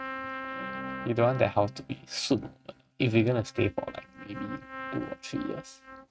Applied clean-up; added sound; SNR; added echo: neural mask model RNNoise.